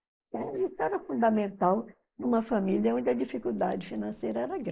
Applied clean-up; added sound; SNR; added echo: neural mask model Resemble Enhance denoiser.